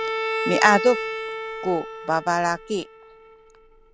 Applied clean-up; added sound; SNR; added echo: none; Bowed string instrument; 6 dB; none.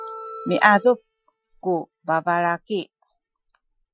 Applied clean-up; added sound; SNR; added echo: classical method Wiener filter.